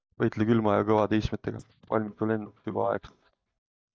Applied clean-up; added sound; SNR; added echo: neural mask model DeepFilterNet 3.